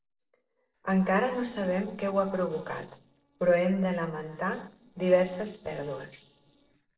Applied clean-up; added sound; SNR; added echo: neural separator model SepFormer DNS4.